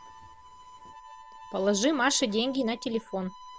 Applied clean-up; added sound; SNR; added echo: none; Harmonica; 18 dB; none.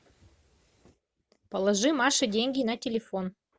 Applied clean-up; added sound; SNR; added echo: none; none; none; none.